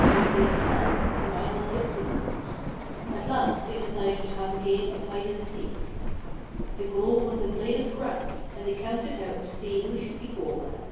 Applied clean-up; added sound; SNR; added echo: none; Thunder; -1 dB; reverberation time 1.3 s.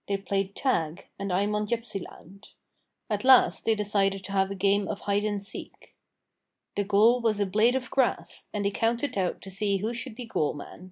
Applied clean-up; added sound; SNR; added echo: none; none; none; none.